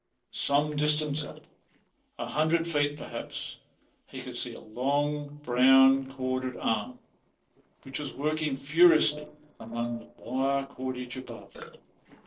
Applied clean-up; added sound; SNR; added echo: neural separator model SepFormer DNS4.